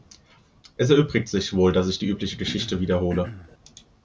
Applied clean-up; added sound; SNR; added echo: none; Cough; 12 dB; none.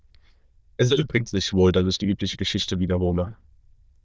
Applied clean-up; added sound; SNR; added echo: neural diffusion model UNIVERSE++.